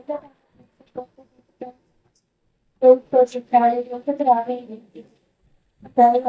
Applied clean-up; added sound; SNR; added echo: neural mask model DeepFilterNet 3.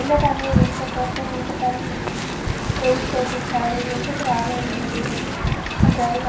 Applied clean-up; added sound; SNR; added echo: none; Wind; -2 dB; reverberation time 0.5 s.